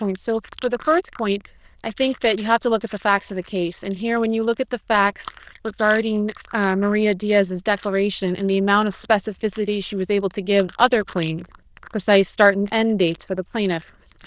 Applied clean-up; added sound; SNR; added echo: neural diffusion model UNIVERSE++.